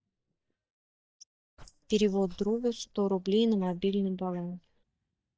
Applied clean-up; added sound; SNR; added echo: neural mask model DeepFilterNet 3.